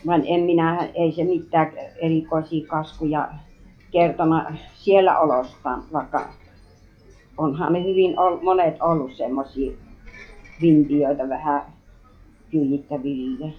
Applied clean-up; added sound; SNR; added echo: classical method log-MMSE.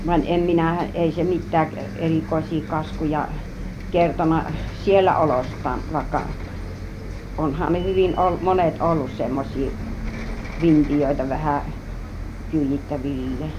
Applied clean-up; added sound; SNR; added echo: none; Bus; 8 dB; none.